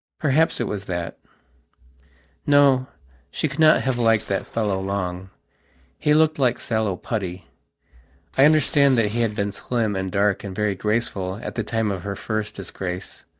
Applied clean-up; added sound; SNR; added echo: neural mask model DeepFilterNet 3.